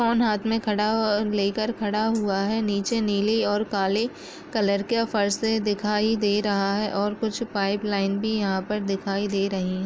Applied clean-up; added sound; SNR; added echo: none; none; none; none.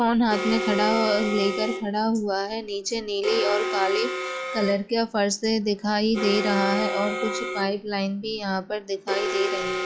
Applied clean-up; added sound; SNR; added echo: classical method log-MMSE.